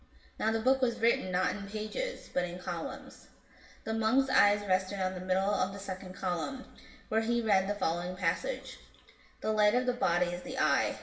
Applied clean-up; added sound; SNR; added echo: none; none; none; reverberation time 0.7 s.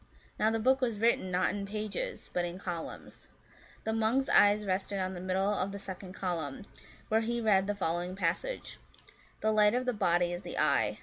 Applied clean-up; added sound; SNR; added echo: none; none; none; none.